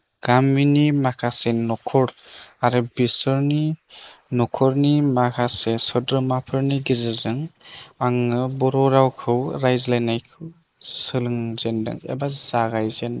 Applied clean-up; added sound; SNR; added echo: neural mask model Resemble Enhance denoiser.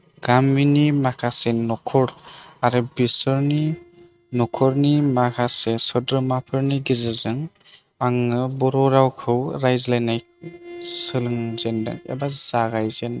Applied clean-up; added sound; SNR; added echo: neural mask model RNNoise.